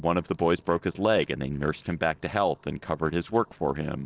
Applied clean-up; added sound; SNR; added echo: neural separator model SepFormer DNS4.